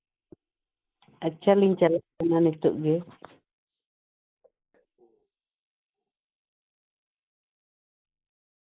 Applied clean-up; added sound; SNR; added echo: neural mask model Resemble Enhance denoiser.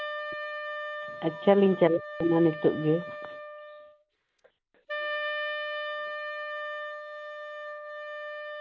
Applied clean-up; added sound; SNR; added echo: none; Wind instrument, woodwind instrument; 6 dB; none.